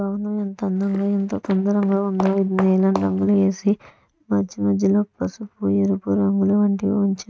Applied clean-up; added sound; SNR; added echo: neural mask model RNNoise.